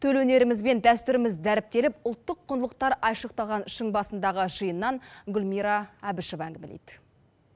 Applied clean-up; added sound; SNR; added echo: none; none; none; none.